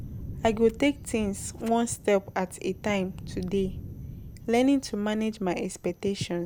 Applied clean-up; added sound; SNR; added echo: none; Thunder; 14 dB; none.